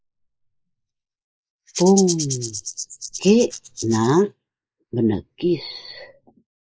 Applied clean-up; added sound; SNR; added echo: neural mask model Resemble Enhance denoiser.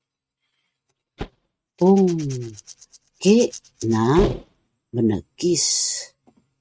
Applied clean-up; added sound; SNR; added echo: neural mask model RNNoise.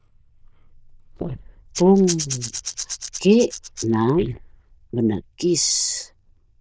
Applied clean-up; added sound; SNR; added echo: neural diffusion model UNIVERSE++.